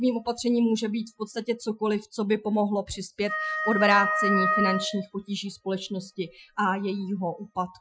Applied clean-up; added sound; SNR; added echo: classical method Wiener filter.